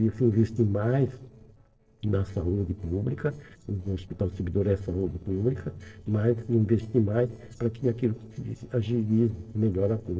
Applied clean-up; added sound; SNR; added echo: neural separator model SepFormer DNS4.